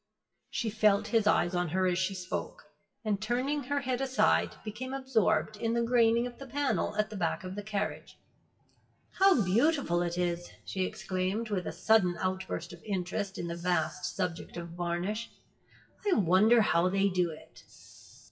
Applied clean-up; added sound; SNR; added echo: classical method WPE with log-MMSE.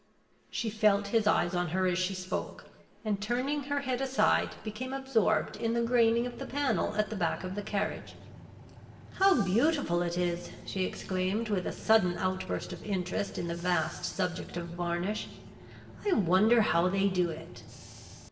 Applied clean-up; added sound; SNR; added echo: none; Bus / Engine; 17 dB; reverberation time 1.0 s.